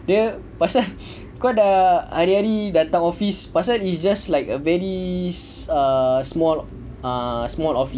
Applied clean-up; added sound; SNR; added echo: none; none; none; none.